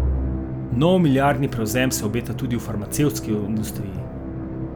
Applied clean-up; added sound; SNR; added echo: none; Musical instrument; 5 dB; none.